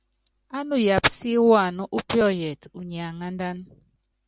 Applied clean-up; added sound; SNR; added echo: none; none; none; none.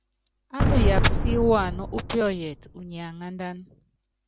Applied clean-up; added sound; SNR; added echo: none; Boom; -4 dB; none.